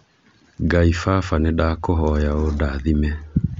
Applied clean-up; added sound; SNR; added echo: none; none; none; none.